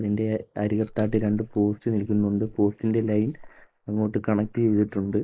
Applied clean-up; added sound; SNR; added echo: neural mask model Resemble Enhance denoiser.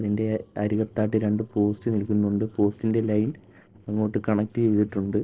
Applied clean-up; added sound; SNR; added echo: neural separator model SepFormer DNS4.